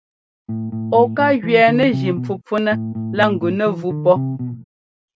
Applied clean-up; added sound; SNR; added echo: none; Bass guitar; 6 dB; none.